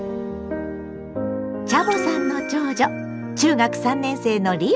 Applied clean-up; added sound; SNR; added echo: none; none; none; none.